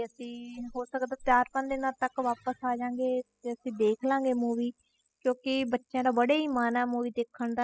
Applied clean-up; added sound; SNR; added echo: classical method spectral subtraction.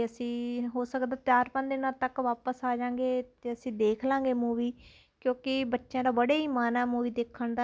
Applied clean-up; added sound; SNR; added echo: none; none; none; none.